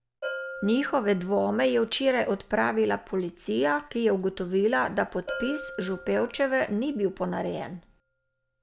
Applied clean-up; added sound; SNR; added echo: none; Bell; 16 dB; none.